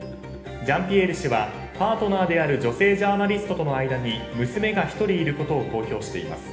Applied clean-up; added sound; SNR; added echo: none; none; none; reverberation time 1.1 s.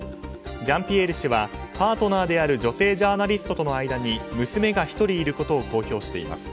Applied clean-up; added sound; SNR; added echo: none; none; none; none.